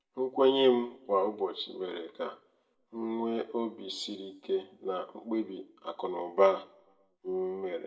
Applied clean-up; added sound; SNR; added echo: none; none; none; reverberation time 0.4 s.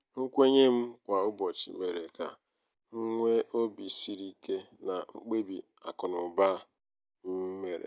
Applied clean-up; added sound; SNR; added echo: none; none; none; none.